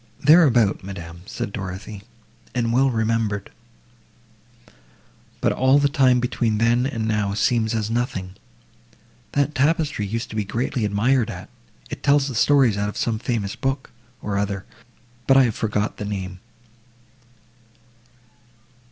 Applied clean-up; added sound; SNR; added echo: none; none; none; none.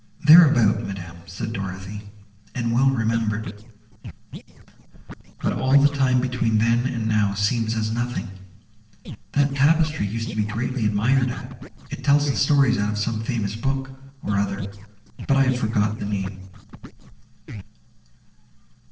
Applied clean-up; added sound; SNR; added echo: neural separator model SepFormer DNS4.